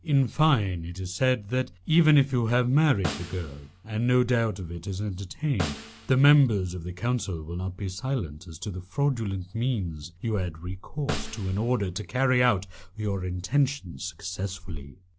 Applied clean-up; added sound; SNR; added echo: none; Snare drum; 13 dB; none.